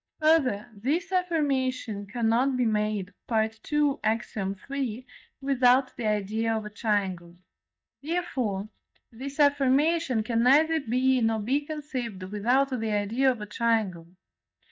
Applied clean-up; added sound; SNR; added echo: neural mask model DeepFilterNet 3.